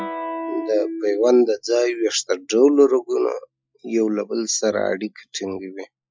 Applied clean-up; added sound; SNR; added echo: classical method Wiener filter.